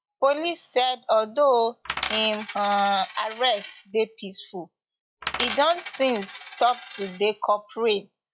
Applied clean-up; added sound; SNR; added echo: classical method log-MMSE.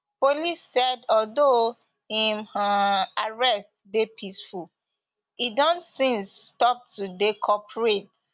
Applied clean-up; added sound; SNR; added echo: none; none; none; none.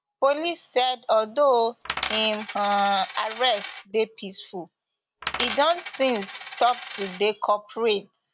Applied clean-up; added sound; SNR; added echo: none; Coin (dropping); 10 dB; none.